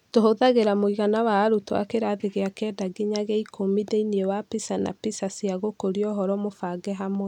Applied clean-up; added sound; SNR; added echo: none; none; none; none.